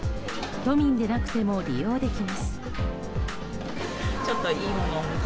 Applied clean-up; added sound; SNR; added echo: none; none; none; none.